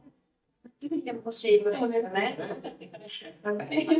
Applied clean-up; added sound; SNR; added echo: neural mask model DeepFilterNet 3.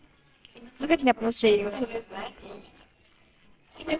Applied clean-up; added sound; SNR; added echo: neural separator model SepFormer WHAMR!.